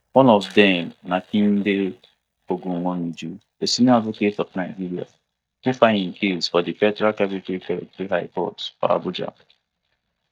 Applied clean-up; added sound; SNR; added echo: neural mask model DeepFilterNet 3.